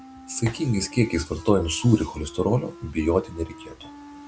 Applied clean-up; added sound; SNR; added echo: none; Wind instrument, woodwind instrument; 19 dB; none.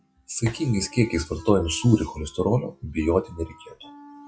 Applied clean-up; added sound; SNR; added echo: classical method log-MMSE.